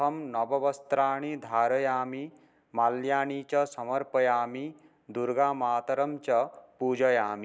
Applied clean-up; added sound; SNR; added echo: none; none; none; none.